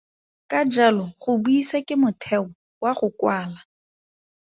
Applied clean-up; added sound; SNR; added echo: none; none; none; none.